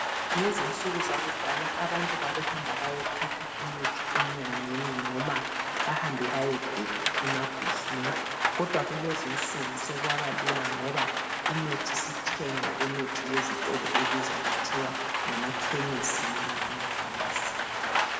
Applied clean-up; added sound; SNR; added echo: none; Rain; -4 dB; reverberation time 1.4 s.